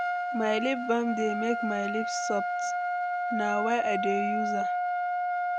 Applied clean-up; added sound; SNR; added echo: none; Trumpet; -1 dB; none.